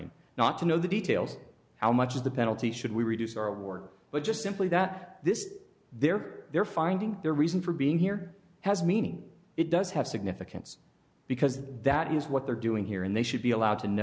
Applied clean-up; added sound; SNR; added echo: none; none; none; none.